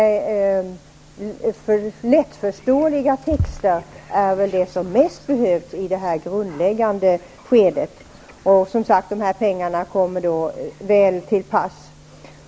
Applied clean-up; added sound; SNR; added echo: none; none; none; none.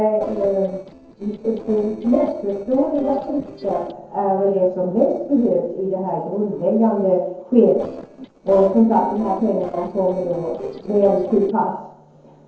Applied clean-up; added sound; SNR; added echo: neural separator model SepFormer DNS4.